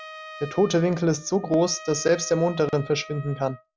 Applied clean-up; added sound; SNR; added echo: none; Trumpet; 18 dB; none.